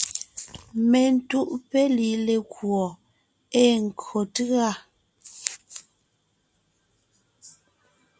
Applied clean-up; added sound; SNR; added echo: none; none; none; none.